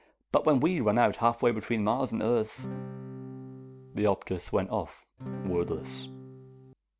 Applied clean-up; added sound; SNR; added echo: none; Acoustic guitar / Strum; 11 dB; none.